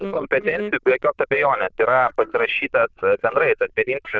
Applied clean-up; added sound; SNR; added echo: neural diffusion model UNIVERSE++.